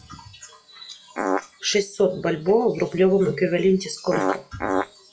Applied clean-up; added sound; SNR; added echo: classical method log-MMSE.